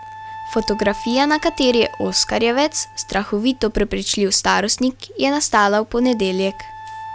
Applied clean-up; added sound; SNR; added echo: none; Wind instrument, woodwind instrument; 17 dB; none.